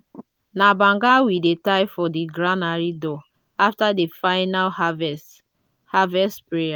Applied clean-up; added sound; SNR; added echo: none; none; none; none.